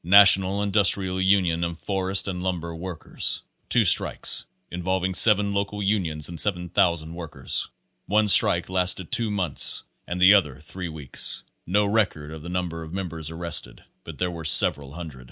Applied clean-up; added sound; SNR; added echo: none; none; none; none.